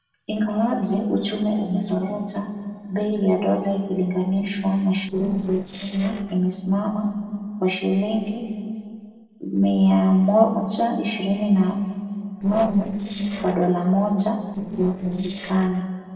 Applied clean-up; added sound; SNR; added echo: neural separator model SepFormer DNS4.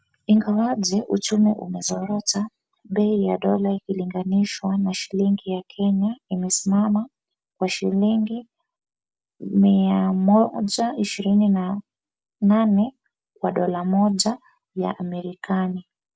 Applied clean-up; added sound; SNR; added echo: none; none; none; none.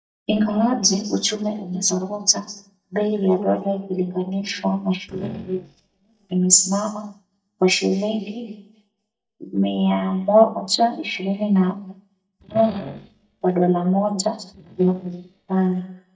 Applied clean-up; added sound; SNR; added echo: neural mask model DeepFilterNet 3.